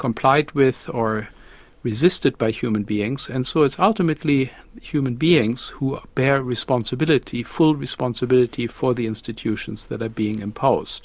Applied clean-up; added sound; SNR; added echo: none; none; none; none.